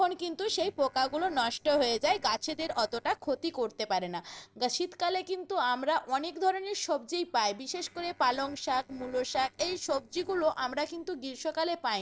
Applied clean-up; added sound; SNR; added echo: neural separator model SepFormer DNS4.